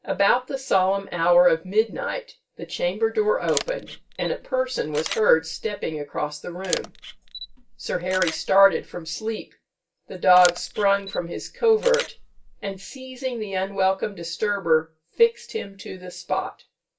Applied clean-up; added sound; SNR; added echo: none; Camera; 13 dB; reverberation time 0.2 s.